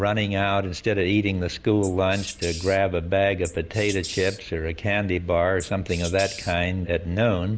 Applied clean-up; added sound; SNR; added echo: none; Wild animals; 14 dB; none.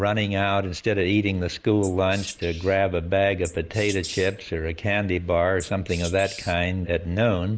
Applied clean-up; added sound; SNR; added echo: neural mask model Resemble Enhance denoiser.